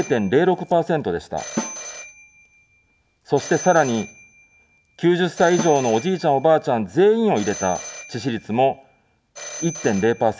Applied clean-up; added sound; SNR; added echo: none; Telephone + Snare drum; 15 dB; none.